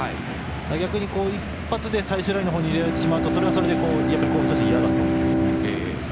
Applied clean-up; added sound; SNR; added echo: none; Bowed string instrument; -1 dB; none.